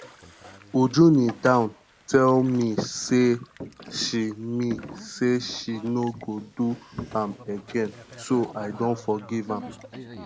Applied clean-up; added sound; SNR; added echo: none; Boat, Water vehicle; 17 dB; none.